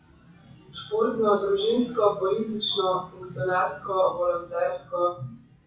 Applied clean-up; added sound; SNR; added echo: classical method WPE with log-MMSE.